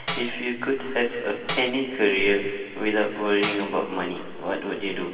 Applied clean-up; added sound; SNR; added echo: none; Tambourine; 12 dB; reverberation time 2.4 s.